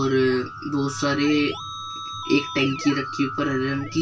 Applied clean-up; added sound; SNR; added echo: none; Keyboard (musical); 11 dB; reverberation time 0.2 s.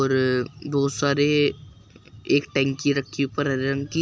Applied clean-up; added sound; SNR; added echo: none; none; none; none.